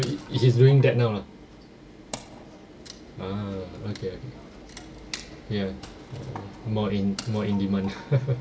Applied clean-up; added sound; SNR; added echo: none; Wood; 19 dB; none.